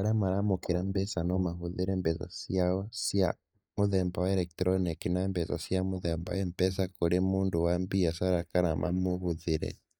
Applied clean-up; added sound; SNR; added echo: neural mask model DeepFilterNet 3.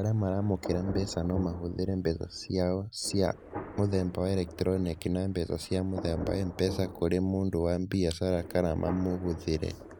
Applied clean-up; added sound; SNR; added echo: none; Thunder; 13 dB; none.